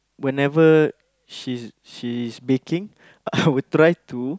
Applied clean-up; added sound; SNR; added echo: none; none; none; none.